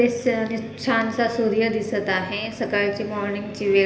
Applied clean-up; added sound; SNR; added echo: none; none; none; reverberation time 1.4 s.